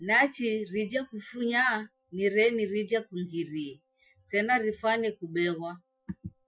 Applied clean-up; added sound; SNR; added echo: classical method Wiener filter.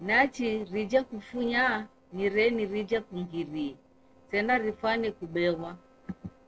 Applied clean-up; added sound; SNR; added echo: neural separator model SepFormer DNS4.